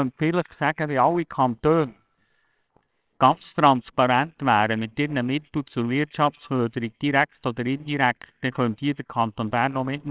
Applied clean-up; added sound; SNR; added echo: neural separator model SepFormer WHAMR!.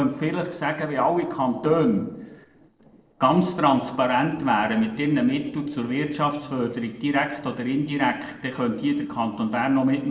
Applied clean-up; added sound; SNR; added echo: neural separator model SepFormer DNS4.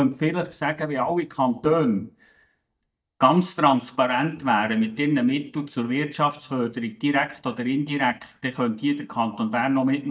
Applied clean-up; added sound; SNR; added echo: neural mask model DeepFilterNet 3.